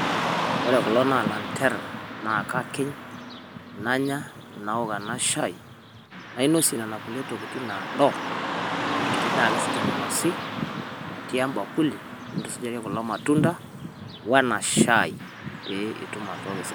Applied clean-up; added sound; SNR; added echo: none; Car passing by / Traffic noise, roadway noise; 5 dB; none.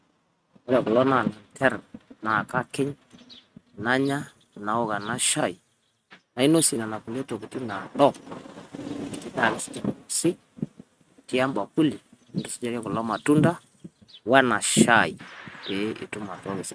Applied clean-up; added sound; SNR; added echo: neural mask model RNNoise.